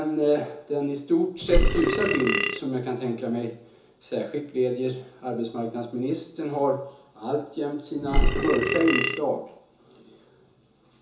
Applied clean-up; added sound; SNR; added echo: none; Burping, eructation; -5 dB; reverberation time 0.7 s.